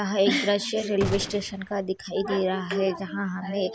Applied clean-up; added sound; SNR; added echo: none; Gunshot, gunfire; 10 dB; none.